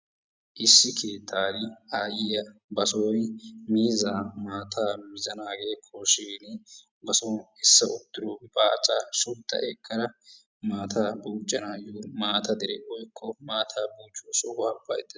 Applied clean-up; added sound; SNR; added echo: none; none; none; none.